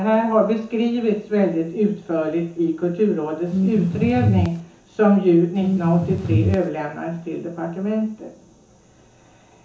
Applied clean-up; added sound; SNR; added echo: none; Bass guitar; 0 dB; reverberation time 0.7 s.